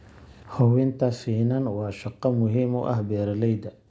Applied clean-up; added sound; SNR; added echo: none; none; none; none.